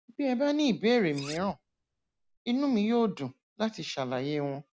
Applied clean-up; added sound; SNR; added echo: none; Cutlery, silverware; 19 dB; none.